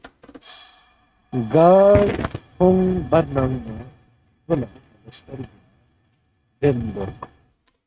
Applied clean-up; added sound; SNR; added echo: neural mask model RNNoise.